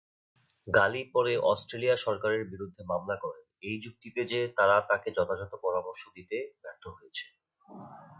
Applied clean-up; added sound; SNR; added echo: none; none; none; none.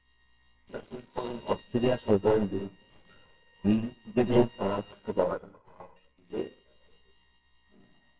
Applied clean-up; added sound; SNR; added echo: neural separator model SepFormer WHAMR!.